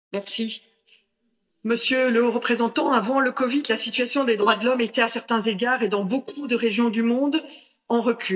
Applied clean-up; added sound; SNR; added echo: neural mask model DeepFilterNet 3.